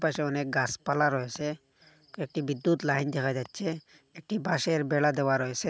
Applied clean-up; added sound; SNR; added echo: none; none; none; none.